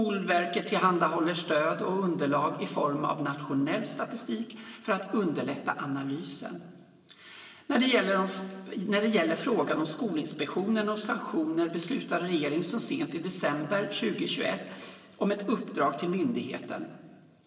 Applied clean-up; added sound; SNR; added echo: none; none; none; reverberation time 2.3 s.